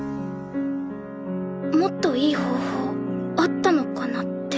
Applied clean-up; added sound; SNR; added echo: none; none; none; none.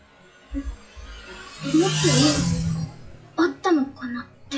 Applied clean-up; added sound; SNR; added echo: classical method WPE with log-MMSE.